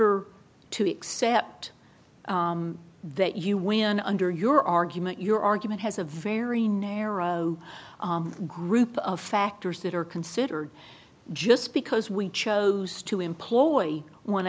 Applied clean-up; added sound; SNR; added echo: none; none; none; none.